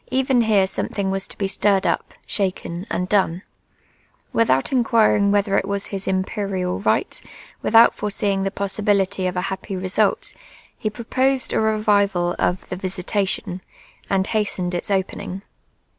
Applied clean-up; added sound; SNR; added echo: none; none; none; none.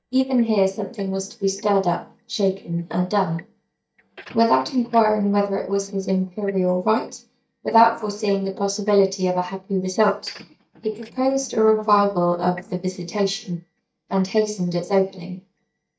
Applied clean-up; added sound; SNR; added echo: neural mask model DeepFilterNet 3.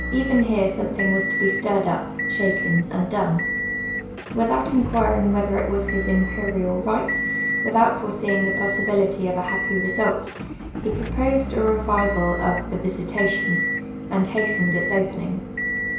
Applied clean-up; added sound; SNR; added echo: none; Motor vehicle (road) / Engine; 4 dB; reverberation time 0.6 s.